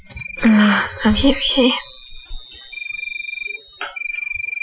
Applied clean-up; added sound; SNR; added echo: classical method Wiener filter.